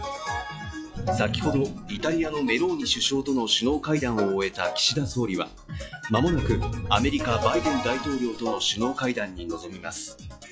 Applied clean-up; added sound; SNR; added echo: classical method log-MMSE.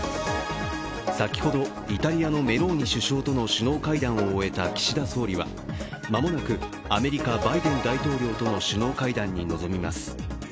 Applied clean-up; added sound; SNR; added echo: none; none; none; none.